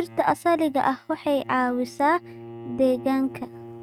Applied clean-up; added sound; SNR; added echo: neural mask model RNNoise.